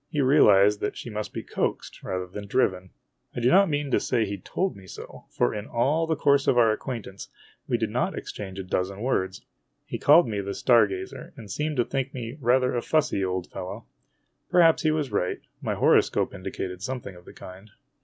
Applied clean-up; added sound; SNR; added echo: none; none; none; none.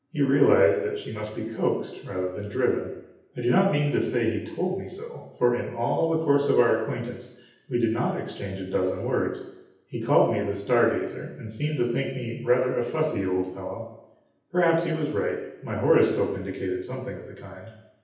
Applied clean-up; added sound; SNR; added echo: none; none; none; reverberation time 0.9 s.